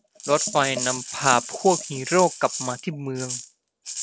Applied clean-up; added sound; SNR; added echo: none; Rattle (instrument); 7 dB; none.